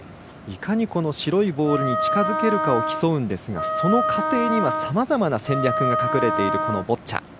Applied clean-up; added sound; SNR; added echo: none; Wind instrument, woodwind instrument; 1 dB; none.